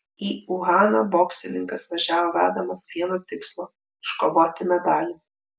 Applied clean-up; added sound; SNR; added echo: none; none; none; none.